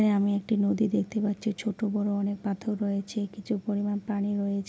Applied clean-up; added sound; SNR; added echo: none; none; none; none.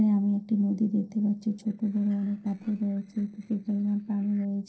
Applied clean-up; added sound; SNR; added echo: neural separator model SepFormer DNS4.